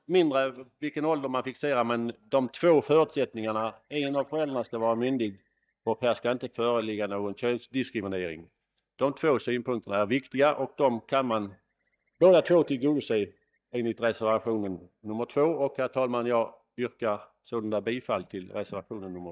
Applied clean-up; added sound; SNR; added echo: neural mask model DeepFilterNet 3.